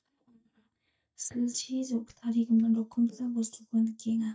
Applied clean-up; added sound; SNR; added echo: neural mask model DeepFilterNet 3.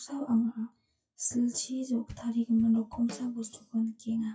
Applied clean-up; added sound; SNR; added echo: classical method WPE with log-MMSE.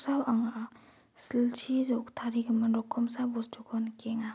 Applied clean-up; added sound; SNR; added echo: none; none; none; none.